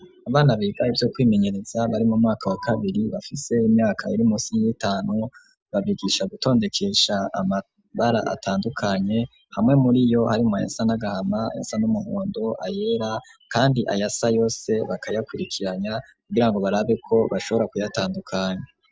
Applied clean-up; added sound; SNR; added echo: none; none; none; none.